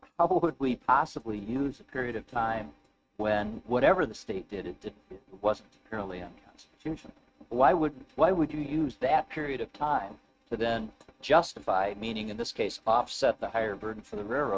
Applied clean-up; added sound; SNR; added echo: neural mask model RNNoise.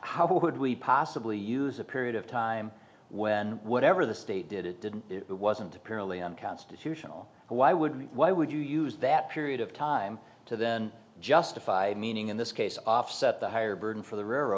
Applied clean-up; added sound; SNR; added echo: none; none; none; none.